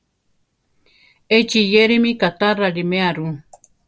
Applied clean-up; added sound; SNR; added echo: none; none; none; none.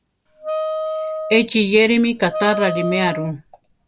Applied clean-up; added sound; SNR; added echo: none; Wind instrument, woodwind instrument; 6 dB; none.